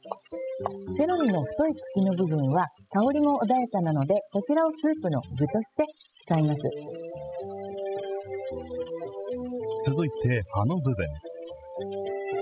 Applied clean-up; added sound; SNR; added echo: classical method spectral subtraction.